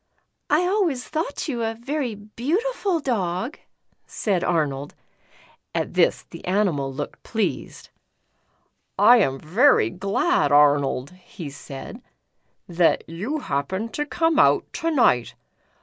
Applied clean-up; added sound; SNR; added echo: none; none; none; none.